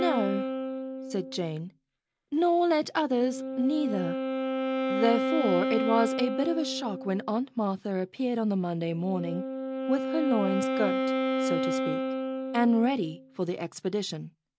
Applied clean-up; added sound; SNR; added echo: none; Wind instrument, woodwind instrument; 3 dB; none.